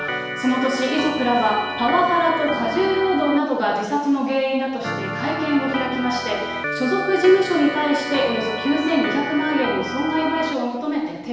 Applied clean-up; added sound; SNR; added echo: none; Organ; 7 dB; reverberation time 1.0 s.